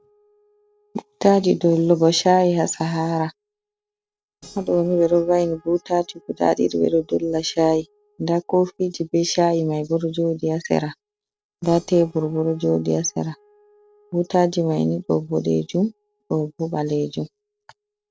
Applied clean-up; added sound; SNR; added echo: neural separator model SepFormer DNS4.